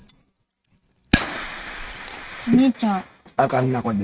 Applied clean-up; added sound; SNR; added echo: neural mask model RNNoise.